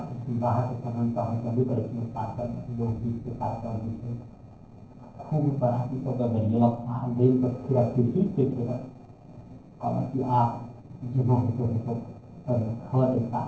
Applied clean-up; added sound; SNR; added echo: neural separator model SepFormer DNS4.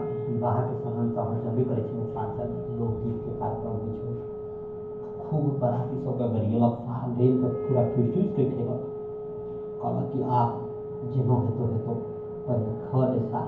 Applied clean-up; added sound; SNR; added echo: none; Wind instrument, woodwind instrument; 8 dB; reverberation time 0.9 s.